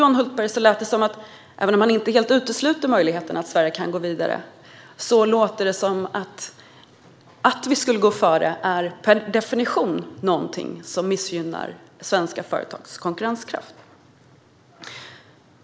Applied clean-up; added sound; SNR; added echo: none; none; none; none.